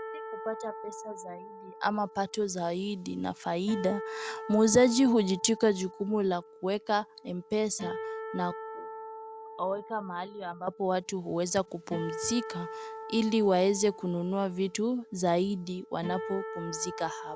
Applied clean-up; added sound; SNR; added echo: none; Acoustic guitar; 12 dB; none.